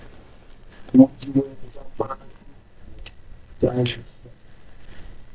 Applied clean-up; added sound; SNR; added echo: neural mask model DeepFilterNet 3.